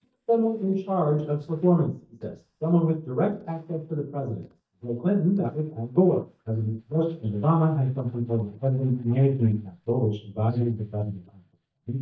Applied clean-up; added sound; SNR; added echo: neural mask model DeepFilterNet 3.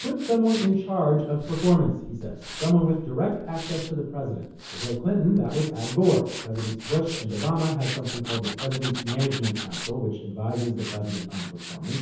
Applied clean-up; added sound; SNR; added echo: none; Tools; 13 dB; reverberation time 0.9 s.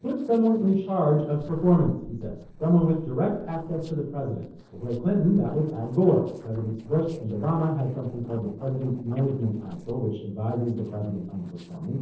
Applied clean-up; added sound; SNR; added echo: neural separator model SepFormer DNS4.